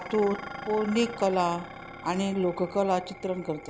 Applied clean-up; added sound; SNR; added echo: none; Dishes, pots, and pans; 13 dB; none.